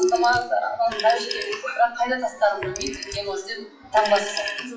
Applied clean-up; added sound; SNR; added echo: classical method WPE with log-MMSE.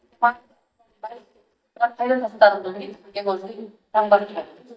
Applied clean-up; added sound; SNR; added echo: neural mask model DeepFilterNet 3.